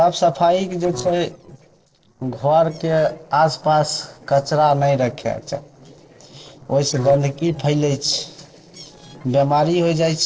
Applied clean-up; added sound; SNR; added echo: neural separator model SepFormer DNS4.